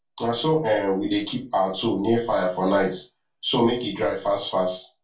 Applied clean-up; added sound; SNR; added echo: none; none; none; reverberation time 0.2 s.